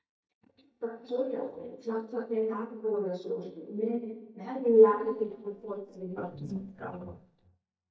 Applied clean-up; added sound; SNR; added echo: neural mask model DeepFilterNet 3.